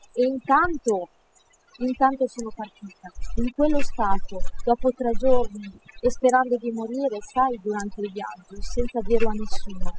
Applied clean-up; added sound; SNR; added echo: classical method spectral subtraction.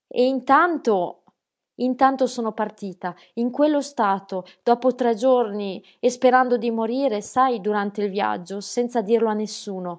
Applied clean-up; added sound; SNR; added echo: none; none; none; none.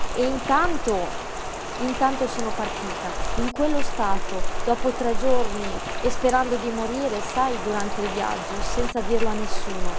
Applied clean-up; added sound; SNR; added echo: none; Rain; -2 dB; none.